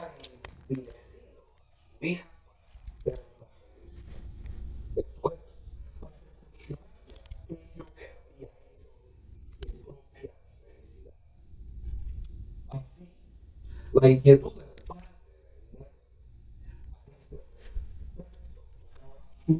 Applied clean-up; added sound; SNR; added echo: neural mask model DeepFilterNet 3.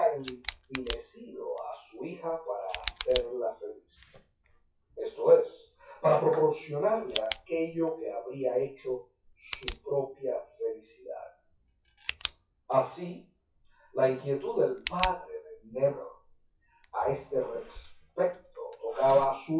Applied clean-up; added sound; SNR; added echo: classical method WPE with log-MMSE.